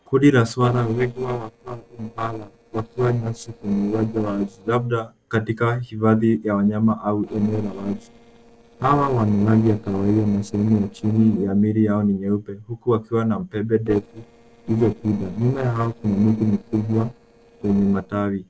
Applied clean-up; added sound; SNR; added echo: neural separator model SepFormer DNS4.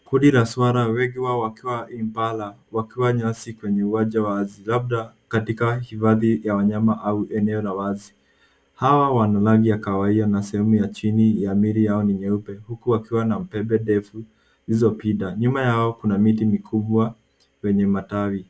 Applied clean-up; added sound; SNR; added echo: none; none; none; none.